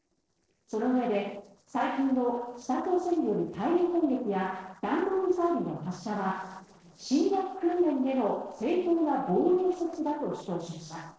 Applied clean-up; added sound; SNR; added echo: neural separator model SepFormer DNS4.